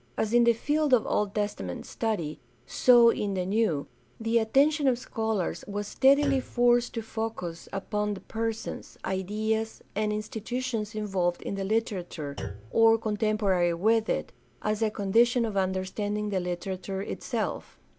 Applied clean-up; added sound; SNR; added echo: none; Thump, thud; 18 dB; none.